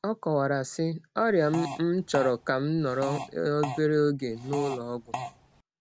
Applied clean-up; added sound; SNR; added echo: none; Fart; 11 dB; none.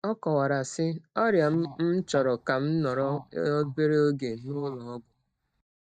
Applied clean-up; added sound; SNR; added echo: neural mask model DeepFilterNet 3.